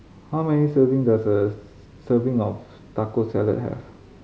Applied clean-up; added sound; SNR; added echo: none; none; none; none.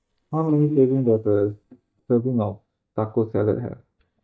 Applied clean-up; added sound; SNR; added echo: neural mask model DeepFilterNet 3.